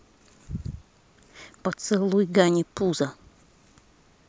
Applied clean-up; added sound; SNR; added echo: none; none; none; none.